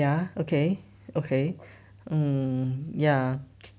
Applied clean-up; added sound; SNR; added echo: none; none; none; none.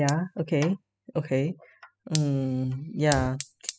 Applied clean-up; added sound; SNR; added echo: classical method spectral subtraction.